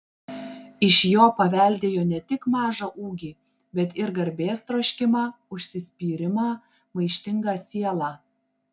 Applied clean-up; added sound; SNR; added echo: none; none; none; none.